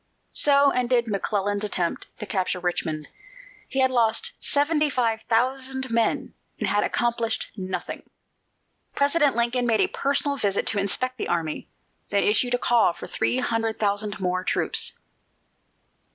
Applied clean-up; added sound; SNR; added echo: none; none; none; none.